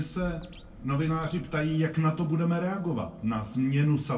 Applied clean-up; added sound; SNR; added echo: none; Bird; 19 dB; reverberation time 0.2 s.